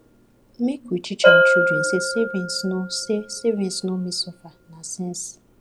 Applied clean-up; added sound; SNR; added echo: none; Bell; -3 dB; none.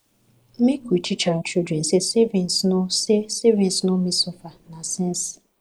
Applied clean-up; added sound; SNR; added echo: neural mask model Resemble Enhance denoiser.